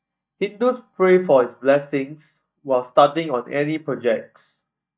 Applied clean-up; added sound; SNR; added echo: neural mask model DeepFilterNet 3.